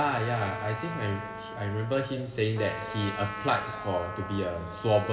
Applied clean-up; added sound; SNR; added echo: none; Trumpet; 9 dB; reverberation time 2.0 s.